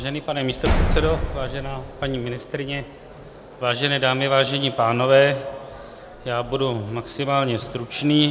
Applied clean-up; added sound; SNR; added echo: none; Slam; 1 dB; none.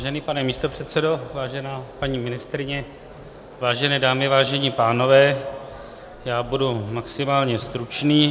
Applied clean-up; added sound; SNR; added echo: none; none; none; none.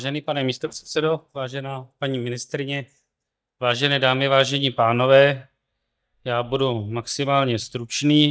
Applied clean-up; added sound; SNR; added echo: neural mask model DeepFilterNet 3.